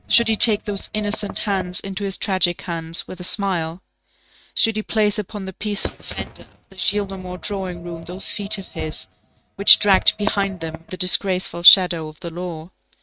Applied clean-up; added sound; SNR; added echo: neural mask model RNNoise.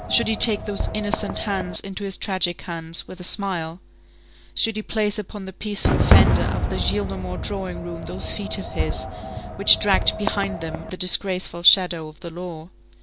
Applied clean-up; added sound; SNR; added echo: none; Fireworks; 0 dB; none.